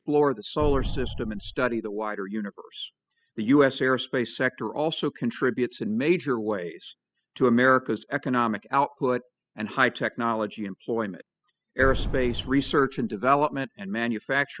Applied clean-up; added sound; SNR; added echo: classical method spectral subtraction.